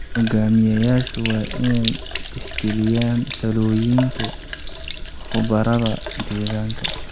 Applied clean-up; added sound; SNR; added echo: none; Sink (filling or washing); 6 dB; none.